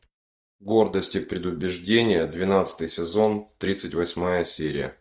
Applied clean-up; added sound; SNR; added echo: neural mask model DeepFilterNet 3.